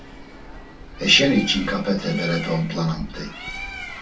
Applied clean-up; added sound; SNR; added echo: none; Bird; 11 dB; reverberation time 0.2 s.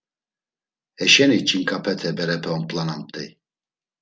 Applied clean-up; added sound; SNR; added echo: none; none; none; none.